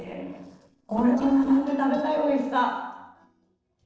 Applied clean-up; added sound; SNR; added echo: neural separator model SepFormer DNS4.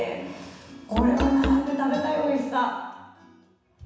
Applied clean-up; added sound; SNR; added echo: none; Musical instrument; 6 dB; reverberation time 1.1 s.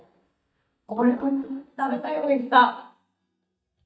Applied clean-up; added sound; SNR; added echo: neural mask model DeepFilterNet 3.